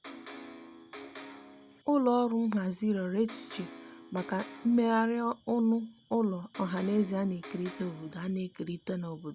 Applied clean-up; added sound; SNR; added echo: none; Electric guitar; 16 dB; none.